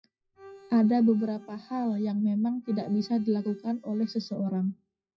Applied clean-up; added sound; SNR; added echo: classical method WPE with log-MMSE.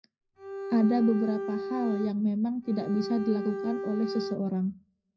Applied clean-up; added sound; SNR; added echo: none; Bowed string instrument; 7 dB; reverberation time 0.4 s.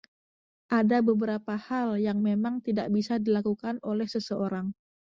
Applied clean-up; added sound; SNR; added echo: none; none; none; none.